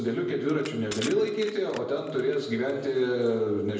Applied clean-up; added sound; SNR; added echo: none; Crushing; 17 dB; reverberation time 1.0 s.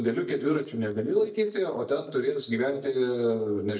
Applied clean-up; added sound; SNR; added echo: neural mask model DeepFilterNet 3.